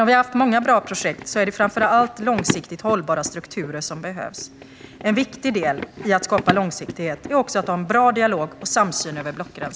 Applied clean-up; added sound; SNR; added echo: none; Run; 12 dB; none.